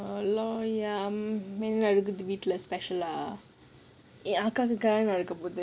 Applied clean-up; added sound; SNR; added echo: none; none; none; none.